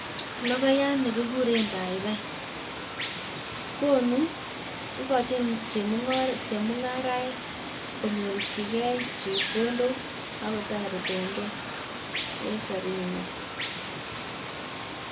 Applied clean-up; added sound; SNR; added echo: none; Water; 5 dB; reverberation time 0.2 s.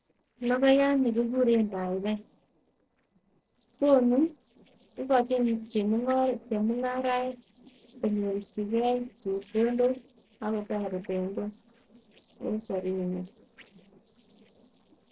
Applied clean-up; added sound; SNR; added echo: neural separator model SepFormer DNS4.